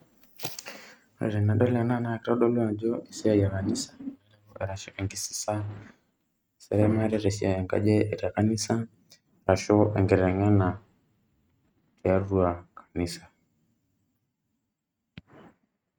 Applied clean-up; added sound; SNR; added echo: neural mask model RNNoise.